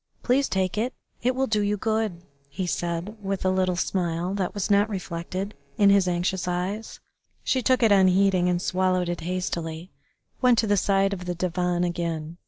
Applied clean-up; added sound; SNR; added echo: neural separator model SepFormer DNS4.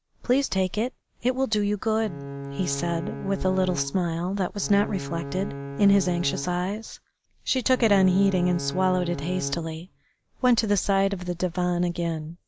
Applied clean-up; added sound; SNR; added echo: none; Bowed string instrument; 9 dB; none.